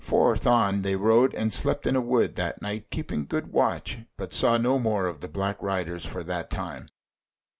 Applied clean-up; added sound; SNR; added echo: none; none; none; none.